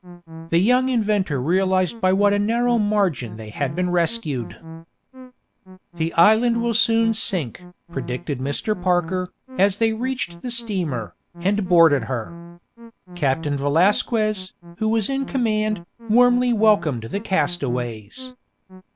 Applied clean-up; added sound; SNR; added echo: none; Musical instrument; 17 dB; none.